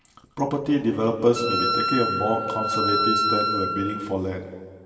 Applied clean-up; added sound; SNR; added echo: none; Wind instrument, woodwind instrument; 0 dB; reverberation time 2.1 s.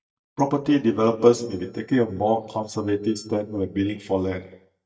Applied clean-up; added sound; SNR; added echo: neural mask model DeepFilterNet 3.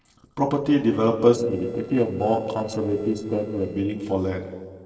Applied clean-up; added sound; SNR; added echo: neural separator model SepFormer DNS4.